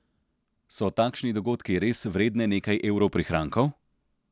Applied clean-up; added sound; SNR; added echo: none; none; none; none.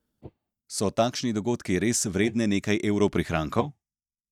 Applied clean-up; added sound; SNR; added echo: neural mask model DeepFilterNet 3.